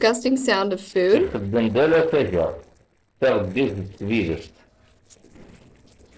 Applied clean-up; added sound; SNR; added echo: neural separator model SepFormer DNS4.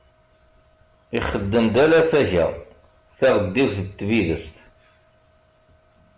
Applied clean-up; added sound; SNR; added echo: none; none; none; none.